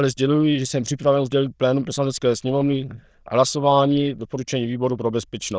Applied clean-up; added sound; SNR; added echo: neural diffusion model UNIVERSE++.